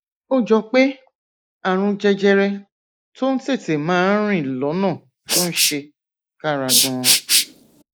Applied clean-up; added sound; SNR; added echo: neural mask model Resemble Enhance denoiser.